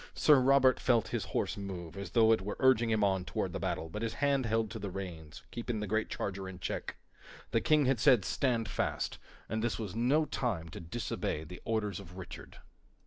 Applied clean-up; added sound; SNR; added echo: none; none; none; none.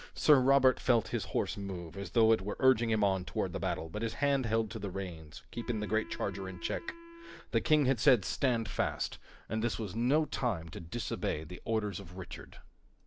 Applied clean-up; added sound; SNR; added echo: none; Wind instrument, woodwind instrument; 19 dB; none.